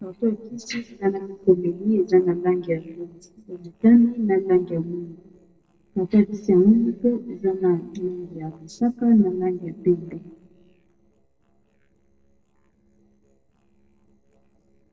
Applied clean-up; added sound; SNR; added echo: neural separator model SepFormer DNS4.